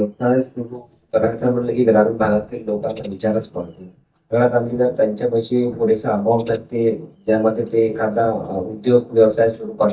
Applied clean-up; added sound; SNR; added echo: neural mask model DeepFilterNet 3.